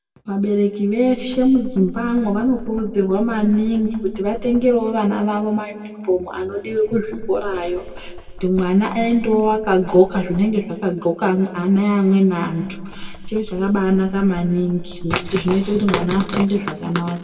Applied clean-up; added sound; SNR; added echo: none; Knock; 16 dB; reverberation time 1.5 s.